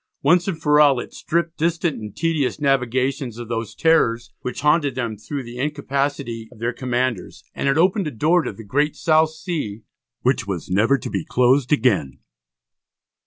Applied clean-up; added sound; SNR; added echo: none; none; none; none.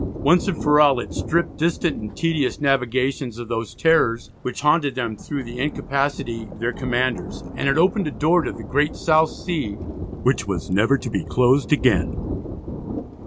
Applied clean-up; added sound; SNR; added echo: none; Thunder; 10 dB; none.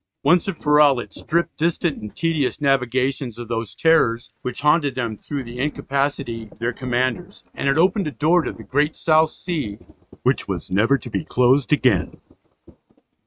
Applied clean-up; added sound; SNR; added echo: neural mask model RNNoise.